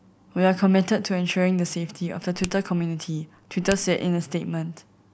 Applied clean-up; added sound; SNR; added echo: none; Finger snapping; 16 dB; none.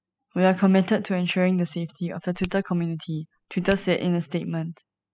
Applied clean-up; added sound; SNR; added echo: classical method spectral subtraction.